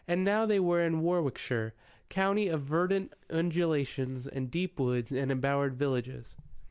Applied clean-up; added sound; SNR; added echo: none; none; none; none.